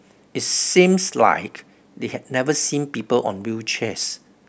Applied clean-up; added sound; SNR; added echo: none; none; none; none.